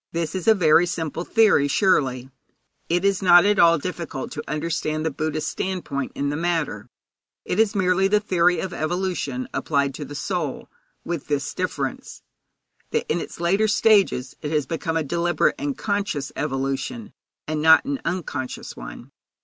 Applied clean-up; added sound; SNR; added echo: none; none; none; none.